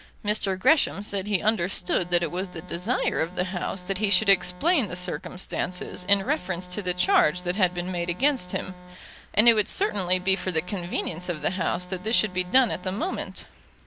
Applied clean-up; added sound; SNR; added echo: none; Organ; 17 dB; none.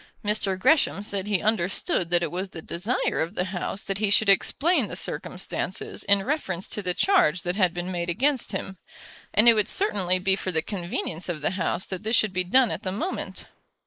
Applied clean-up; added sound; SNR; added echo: neural mask model Resemble Enhance denoiser.